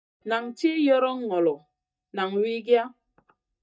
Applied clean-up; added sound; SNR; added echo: neural mask model DeepFilterNet 3.